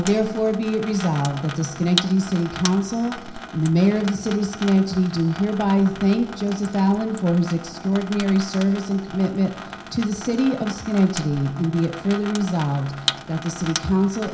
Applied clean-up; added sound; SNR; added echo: none; Sink (filling or washing) / Water tap, faucet; 12 dB; reverberation time 0.5 s.